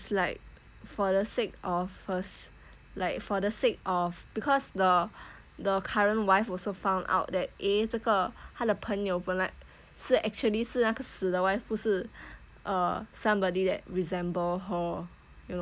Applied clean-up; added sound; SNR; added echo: none; none; none; none.